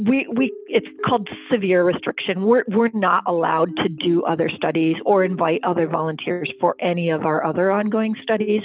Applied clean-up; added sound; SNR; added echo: none; none; none; none.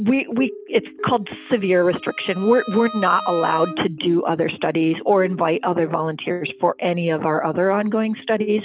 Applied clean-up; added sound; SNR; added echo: none; Bowed string instrument; 15 dB; none.